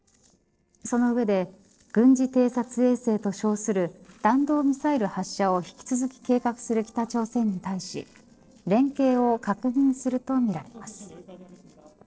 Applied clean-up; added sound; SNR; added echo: neural separator model SepFormer DNS4.